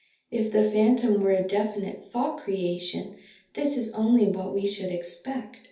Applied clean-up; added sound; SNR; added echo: none; none; none; reverberation time 0.5 s.